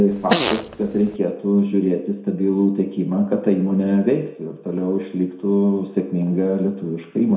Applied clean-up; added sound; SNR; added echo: none; Fart; 4 dB; reverberation time 0.5 s.